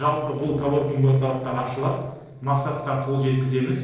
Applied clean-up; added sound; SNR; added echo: neural separator model SepFormer DNS4.